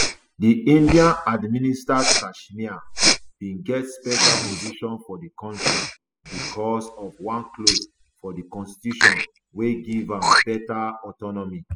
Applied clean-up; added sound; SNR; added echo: classical method spectral subtraction.